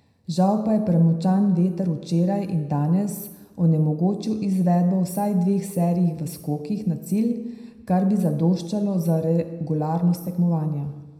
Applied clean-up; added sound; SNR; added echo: none; none; none; reverberation time 0.7 s.